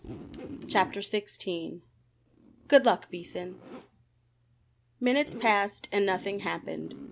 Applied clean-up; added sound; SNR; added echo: none; Zipper (clothing); 16 dB; none.